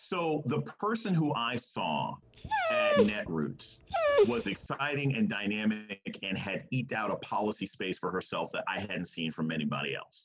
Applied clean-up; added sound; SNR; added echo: none; Dog; -3 dB; none.